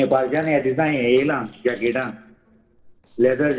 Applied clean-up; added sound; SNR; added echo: neural separator model SepFormer DNS4.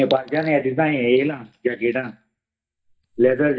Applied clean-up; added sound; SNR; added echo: neural mask model DeepFilterNet 3.